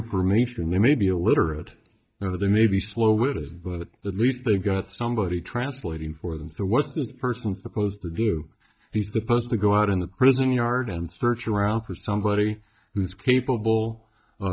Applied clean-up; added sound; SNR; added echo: neural mask model DeepFilterNet 3.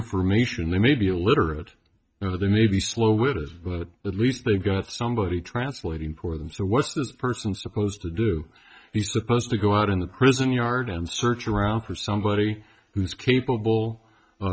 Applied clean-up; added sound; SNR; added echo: neural mask model RNNoise.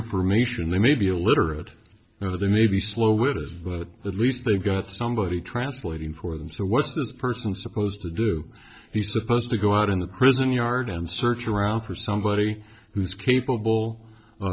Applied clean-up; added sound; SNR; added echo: neural separator model SepFormer DNS4.